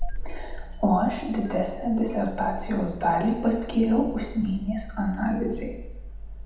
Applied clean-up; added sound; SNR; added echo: none; Engine starting; 8 dB; reverberation time 0.8 s.